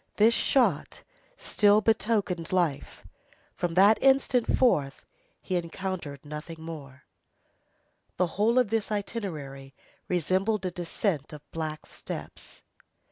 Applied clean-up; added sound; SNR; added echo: none; none; none; none.